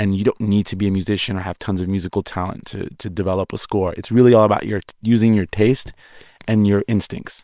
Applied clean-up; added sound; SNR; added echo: neural separator model SepFormer WHAM!.